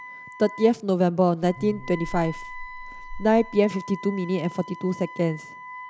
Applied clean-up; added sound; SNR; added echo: none; Wind instrument, woodwind instrument + Buzz; 14 dB; none.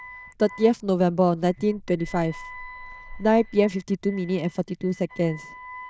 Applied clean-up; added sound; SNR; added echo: neural diffusion model UNIVERSE++.